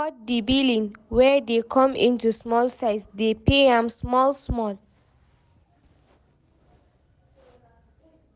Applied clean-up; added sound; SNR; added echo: none; none; none; none.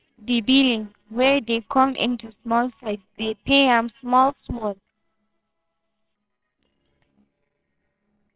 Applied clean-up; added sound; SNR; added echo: neural separator model SepFormer WHAMR!.